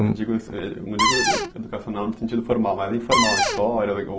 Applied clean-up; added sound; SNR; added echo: none; Cupboard open or close; -4 dB; none.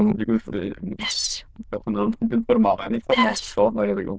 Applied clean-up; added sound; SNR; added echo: neural diffusion model UNIVERSE++.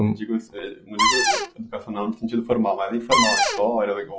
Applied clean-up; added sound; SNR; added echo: classical method log-MMSE.